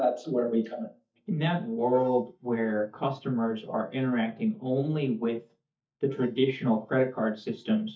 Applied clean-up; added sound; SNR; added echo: neural mask model DeepFilterNet 3.